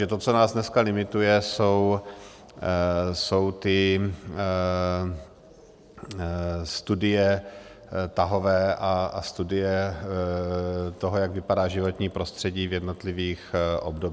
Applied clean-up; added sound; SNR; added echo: none; none; none; none.